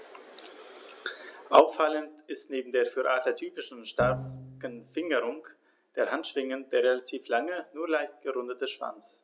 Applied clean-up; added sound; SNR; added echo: none; Drum; 9 dB; none.